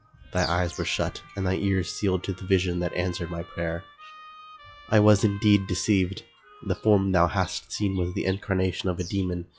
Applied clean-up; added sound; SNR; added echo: classical method log-MMSE.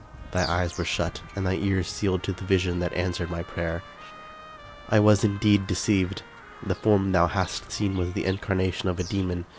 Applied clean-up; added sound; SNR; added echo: none; Trumpet + Bird vocalization, bird call, bird song; 18 dB; none.